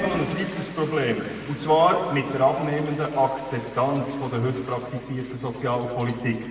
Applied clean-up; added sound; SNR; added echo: none; Toilet flush / Water; 18 dB; reverberation time 2.2 s.